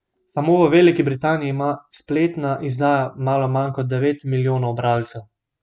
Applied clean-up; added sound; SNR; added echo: none; none; none; none.